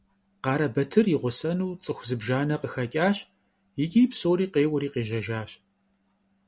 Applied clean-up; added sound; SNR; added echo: none; none; none; none.